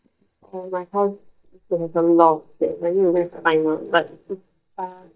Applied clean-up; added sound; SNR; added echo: neural mask model DeepFilterNet 3.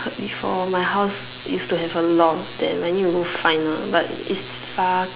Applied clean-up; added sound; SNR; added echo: none; none; none; none.